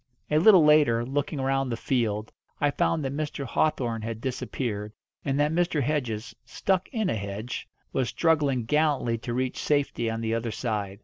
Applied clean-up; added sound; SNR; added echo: none; none; none; none.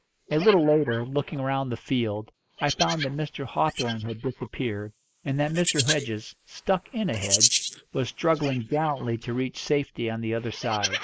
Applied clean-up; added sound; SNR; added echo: neural mask model Resemble Enhance denoiser.